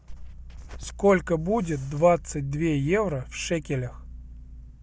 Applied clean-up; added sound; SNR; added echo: none; none; none; none.